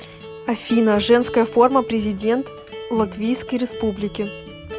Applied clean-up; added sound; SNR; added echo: none; Acoustic guitar; 13 dB; none.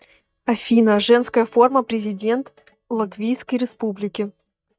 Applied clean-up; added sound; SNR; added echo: neural mask model DeepFilterNet 3.